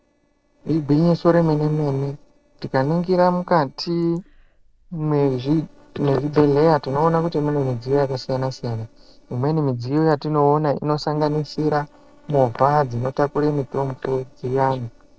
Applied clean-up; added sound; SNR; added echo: neural separator model SepFormer DNS4.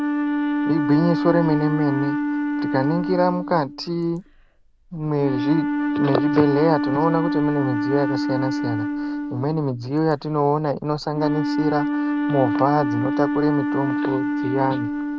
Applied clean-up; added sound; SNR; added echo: none; Wind instrument, woodwind instrument; 1 dB; none.